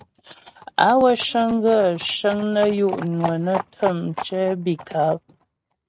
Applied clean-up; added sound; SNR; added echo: neural mask model RNNoise.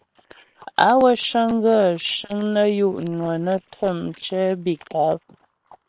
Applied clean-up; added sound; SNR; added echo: neural separator model SepFormer WHAM!.